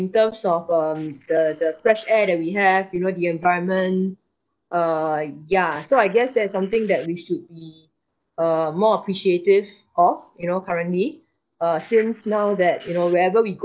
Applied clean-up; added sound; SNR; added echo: neural separator model SepFormer DNS4.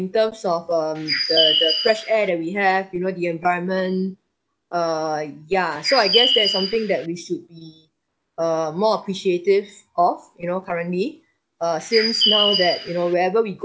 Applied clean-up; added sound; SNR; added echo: none; Bird; -1 dB; none.